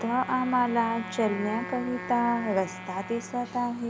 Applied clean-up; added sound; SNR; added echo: none; Wind instrument, woodwind instrument; 11 dB; none.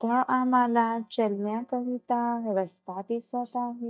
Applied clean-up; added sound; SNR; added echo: neural mask model DeepFilterNet 3.